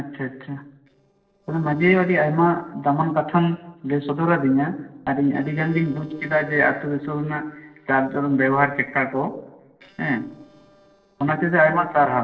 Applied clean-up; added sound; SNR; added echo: neural separator model SepFormer DNS4.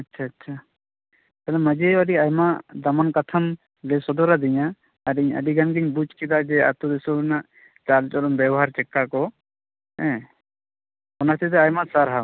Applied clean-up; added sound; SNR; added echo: none; none; none; none.